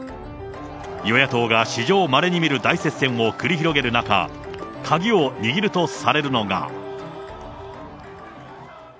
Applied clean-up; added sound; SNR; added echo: none; none; none; none.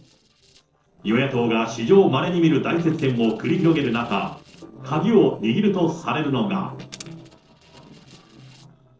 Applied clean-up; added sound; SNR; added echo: neural separator model SepFormer DNS4.